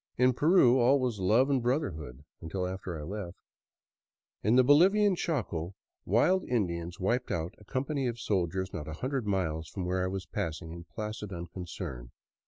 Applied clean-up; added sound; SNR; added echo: none; none; none; none.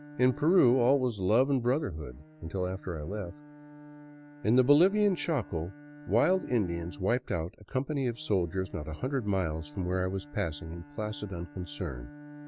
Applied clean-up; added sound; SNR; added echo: none; Bowed string instrument; 19 dB; none.